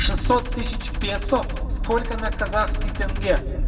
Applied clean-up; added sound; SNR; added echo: none; Gunshot, gunfire; 17 dB; reverberation time 1.2 s.